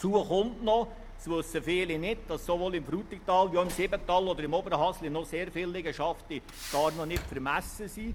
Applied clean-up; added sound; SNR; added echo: none; Truck + Slam; 14 dB; none.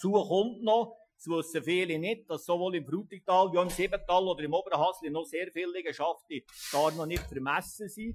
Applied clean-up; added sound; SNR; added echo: classical method Wiener filter.